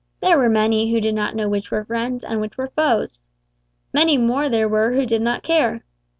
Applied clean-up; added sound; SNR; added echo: none; none; none; none.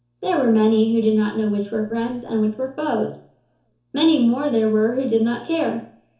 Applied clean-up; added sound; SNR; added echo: none; none; none; reverberation time 0.7 s.